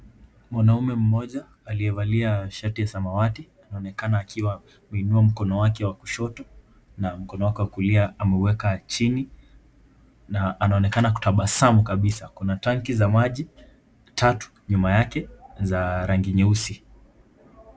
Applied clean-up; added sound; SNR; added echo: none; none; none; none.